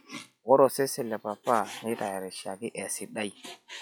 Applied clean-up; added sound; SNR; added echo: classical method log-MMSE.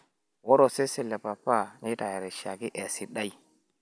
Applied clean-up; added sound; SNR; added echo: none; none; none; none.